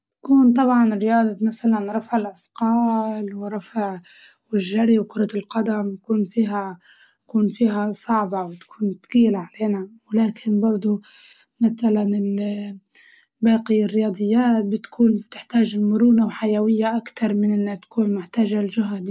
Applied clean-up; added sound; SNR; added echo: none; none; none; none.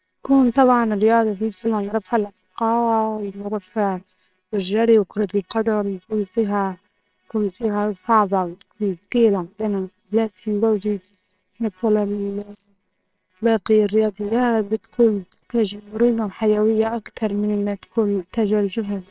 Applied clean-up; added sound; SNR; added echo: neural separator model SepFormer WHAMR!.